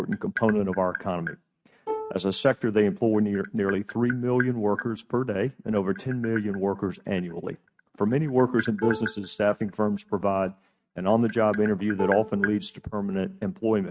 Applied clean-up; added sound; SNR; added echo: neural mask model RNNoise.